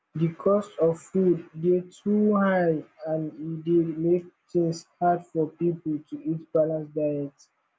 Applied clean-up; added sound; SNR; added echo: none; none; none; none.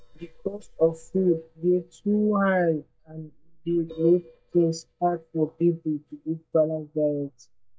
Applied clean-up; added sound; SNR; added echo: neural mask model DeepFilterNet 3.